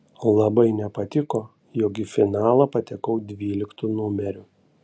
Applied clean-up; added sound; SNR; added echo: none; none; none; none.